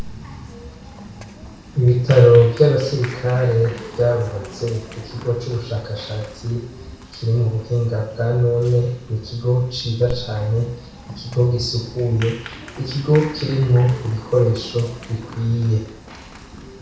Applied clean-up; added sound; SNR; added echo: none; Applause; 17 dB; reverberation time 0.6 s.